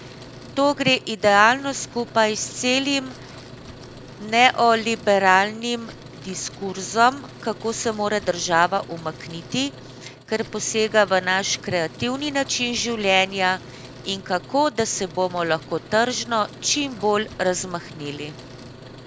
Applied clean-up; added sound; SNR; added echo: none; Truck; 17 dB; none.